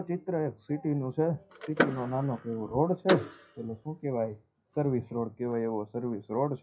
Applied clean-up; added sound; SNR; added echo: classical method WPE with log-MMSE.